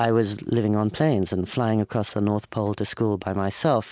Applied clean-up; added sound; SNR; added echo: none; none; none; none.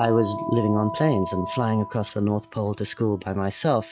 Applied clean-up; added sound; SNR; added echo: classical method log-MMSE.